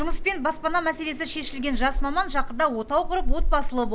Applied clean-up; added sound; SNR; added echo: none; Meow / Purr; 0 dB; none.